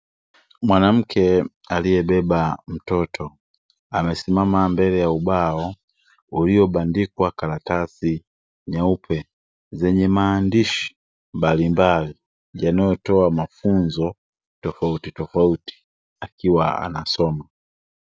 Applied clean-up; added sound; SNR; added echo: none; none; none; none.